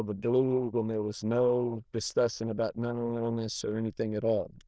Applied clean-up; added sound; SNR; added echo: neural diffusion model UNIVERSE++.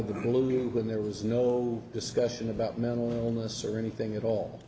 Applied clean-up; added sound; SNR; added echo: none; none; none; none.